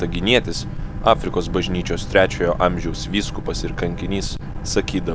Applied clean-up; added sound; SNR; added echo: none; Boat, Water vehicle; 5 dB; none.